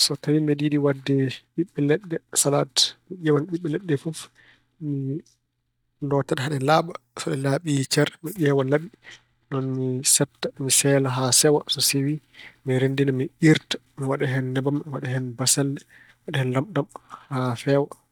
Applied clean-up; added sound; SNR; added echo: neural mask model DeepFilterNet 3.